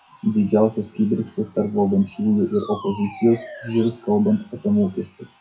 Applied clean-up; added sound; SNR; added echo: classical method WPE with log-MMSE.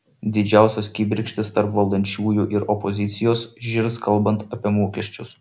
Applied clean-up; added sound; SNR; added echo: none; none; none; none.